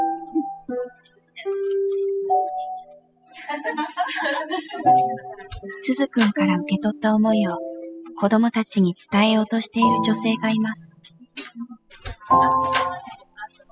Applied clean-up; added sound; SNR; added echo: classical method spectral subtraction.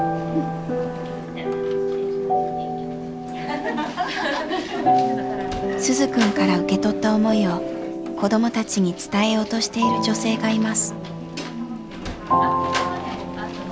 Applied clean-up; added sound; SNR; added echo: none; Sliding door; 17 dB; none.